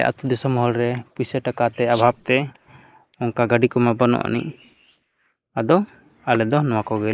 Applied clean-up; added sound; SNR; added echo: neural mask model Resemble Enhance denoiser.